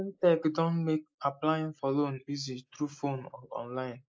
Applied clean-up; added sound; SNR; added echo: neural mask model Resemble Enhance denoiser.